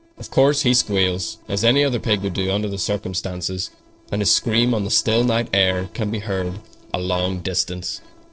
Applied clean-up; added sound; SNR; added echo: neural separator model SepFormer DNS4.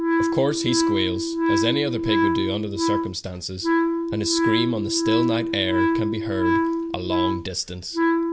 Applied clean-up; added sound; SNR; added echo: none; Wind instrument, woodwind instrument; -4 dB; none.